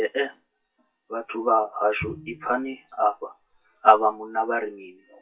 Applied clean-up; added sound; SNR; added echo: classical method WPE with log-MMSE.